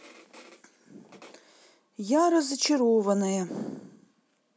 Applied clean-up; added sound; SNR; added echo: none; none; none; none.